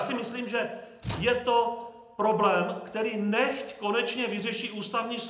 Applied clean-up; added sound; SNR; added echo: none; Slam / Tools; 13 dB; reverberation time 0.7 s.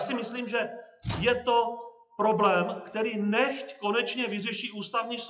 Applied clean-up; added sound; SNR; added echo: classical method WPE with log-MMSE.